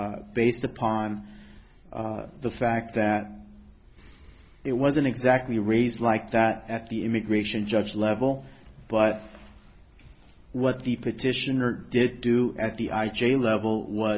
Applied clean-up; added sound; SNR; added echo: none; none; none; none.